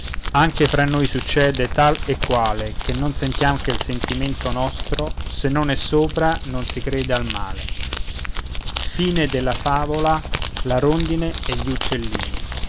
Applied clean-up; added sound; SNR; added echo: none; Crumpling, crinkling; 2 dB; none.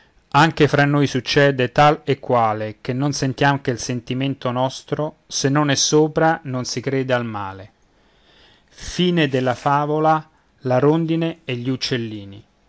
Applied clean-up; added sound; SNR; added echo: none; none; none; none.